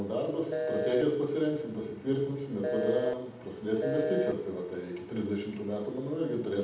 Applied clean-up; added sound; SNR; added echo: none; Telephone; 2 dB; reverberation time 0.8 s.